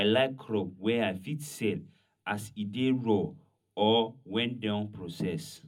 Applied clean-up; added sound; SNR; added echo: none; none; none; reverberation time 0.4 s.